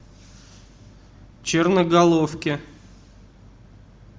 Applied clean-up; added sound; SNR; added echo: none; none; none; none.